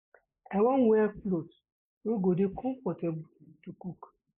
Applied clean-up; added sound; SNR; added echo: neural mask model Resemble Enhance denoiser.